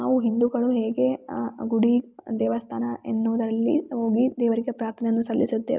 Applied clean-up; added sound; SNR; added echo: none; none; none; none.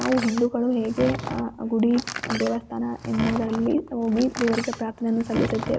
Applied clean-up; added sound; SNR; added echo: none; Door; 9 dB; none.